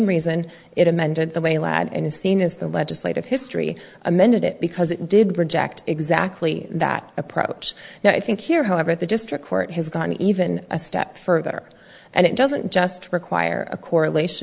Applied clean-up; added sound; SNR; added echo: none; none; none; none.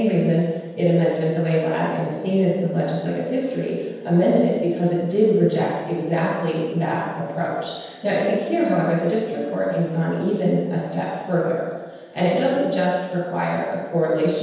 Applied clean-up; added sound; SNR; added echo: none; none; none; reverberation time 1.2 s.